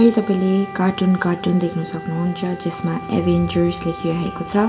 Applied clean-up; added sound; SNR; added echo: none; Wind instrument, woodwind instrument; 14 dB; reverberation time 1.3 s.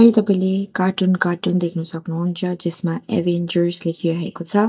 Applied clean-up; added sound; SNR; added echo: neural mask model DeepFilterNet 3.